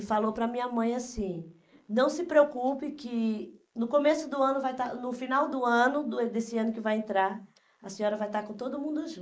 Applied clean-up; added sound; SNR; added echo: neural mask model Resemble Enhance denoiser.